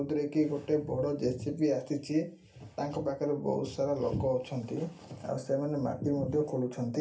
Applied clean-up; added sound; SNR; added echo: none; none; none; reverberation time 0.3 s.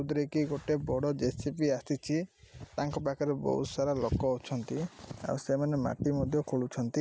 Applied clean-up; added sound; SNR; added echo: none; none; none; none.